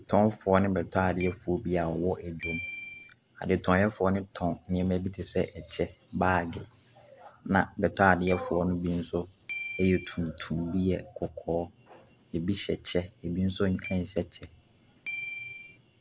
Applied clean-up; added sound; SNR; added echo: none; Keyboard (musical); 11 dB; none.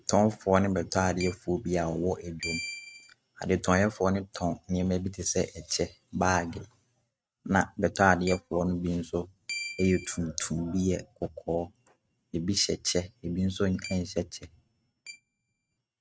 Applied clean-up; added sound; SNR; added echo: neural mask model RNNoise.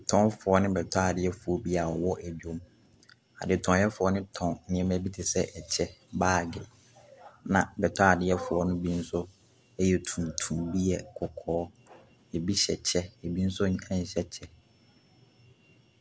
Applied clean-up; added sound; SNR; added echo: none; none; none; none.